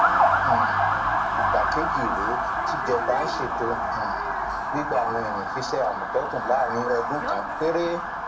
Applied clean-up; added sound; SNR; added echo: none; Motor vehicle (road) / Siren; -4 dB; reverberation time 0.4 s.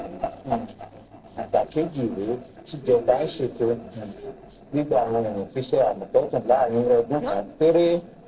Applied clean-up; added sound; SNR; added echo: neural separator model SepFormer DNS4.